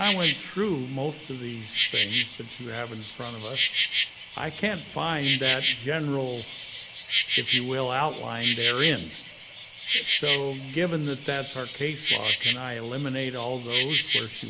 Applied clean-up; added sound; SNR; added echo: none; Insect; -4 dB; none.